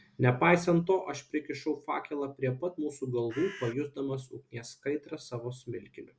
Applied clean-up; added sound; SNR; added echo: none; Bird; 13 dB; none.